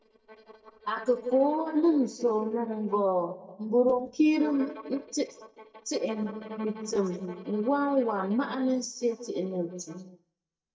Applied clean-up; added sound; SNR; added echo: neural mask model DeepFilterNet 3.